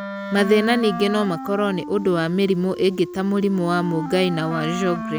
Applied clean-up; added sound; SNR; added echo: none; Wind instrument, woodwind instrument; 9 dB; none.